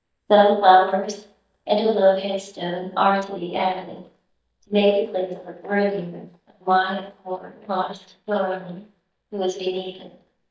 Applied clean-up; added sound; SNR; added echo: neural mask model DeepFilterNet 3.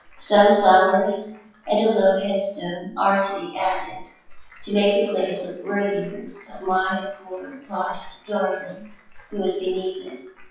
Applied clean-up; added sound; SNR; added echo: classical method WPE with log-MMSE.